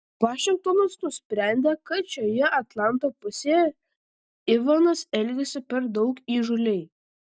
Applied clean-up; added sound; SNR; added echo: none; none; none; none.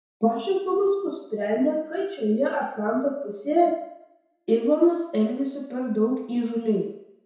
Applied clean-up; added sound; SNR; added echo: none; none; none; reverberation time 0.7 s.